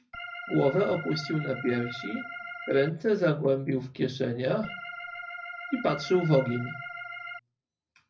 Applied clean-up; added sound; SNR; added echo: none; Organ; 10 dB; reverberation time 0.4 s.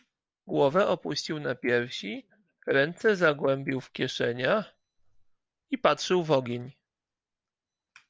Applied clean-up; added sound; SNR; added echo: none; none; none; none.